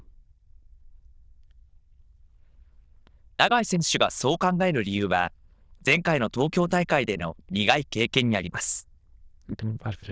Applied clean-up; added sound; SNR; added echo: neural diffusion model UNIVERSE++.